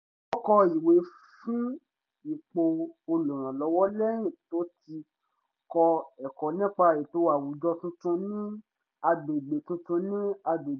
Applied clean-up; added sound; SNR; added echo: none; none; none; none.